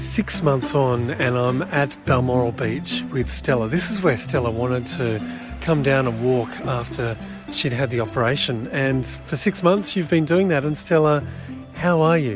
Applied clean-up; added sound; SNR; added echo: none; none; none; none.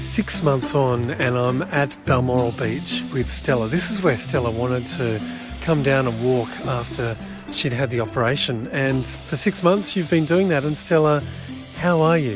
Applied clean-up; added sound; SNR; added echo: none; Water tap, faucet; 17 dB; none.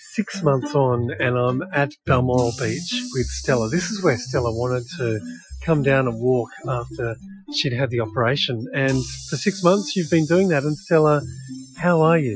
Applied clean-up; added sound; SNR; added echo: classical method Wiener filter.